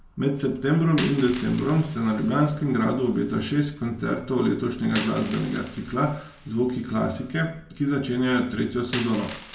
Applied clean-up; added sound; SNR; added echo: none; Coin (dropping); 15 dB; reverberation time 0.3 s.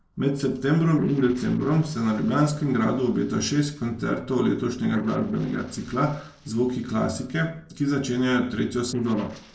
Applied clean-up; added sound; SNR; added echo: neural separator model SepFormer DNS4.